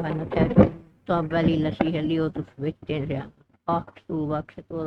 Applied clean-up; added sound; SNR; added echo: neural mask model RNNoise.